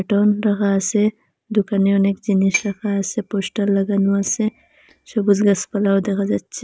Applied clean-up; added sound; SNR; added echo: neural mask model DeepFilterNet 3.